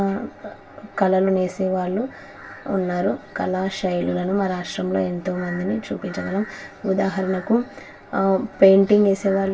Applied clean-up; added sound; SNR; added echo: none; none; none; reverberation time 0.2 s.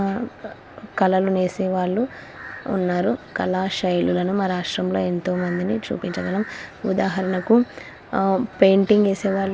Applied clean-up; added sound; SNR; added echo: none; none; none; none.